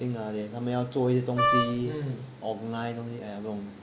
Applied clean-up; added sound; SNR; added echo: none; Wind instrument, woodwind instrument; -3 dB; none.